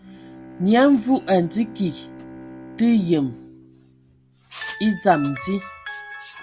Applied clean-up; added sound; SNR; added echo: none; Bowed string instrument; 19 dB; none.